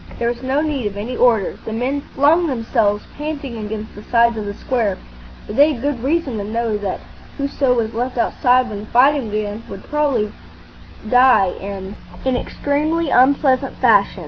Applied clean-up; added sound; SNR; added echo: none; none; none; none.